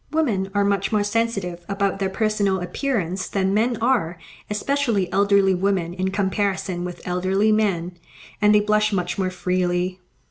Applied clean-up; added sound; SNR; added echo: none; none; none; none.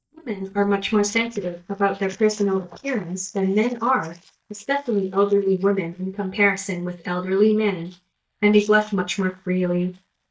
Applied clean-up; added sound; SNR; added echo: neural mask model DeepFilterNet 3.